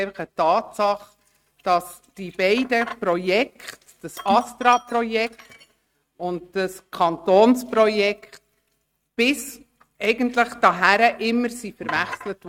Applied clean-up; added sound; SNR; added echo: neural mask model RNNoise.